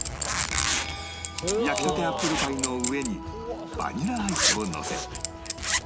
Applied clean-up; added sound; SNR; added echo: none; Zipper (clothing) + Chink, clink; 1 dB; none.